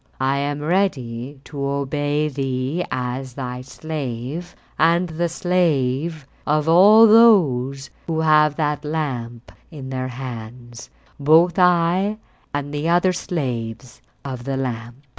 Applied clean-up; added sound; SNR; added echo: none; none; none; none.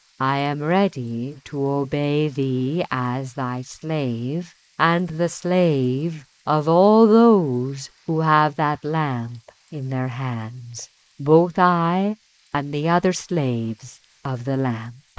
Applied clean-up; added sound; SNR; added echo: neural mask model Resemble Enhance denoiser.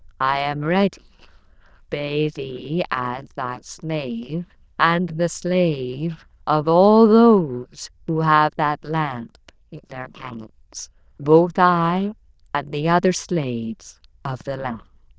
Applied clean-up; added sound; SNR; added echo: neural diffusion model UNIVERSE++.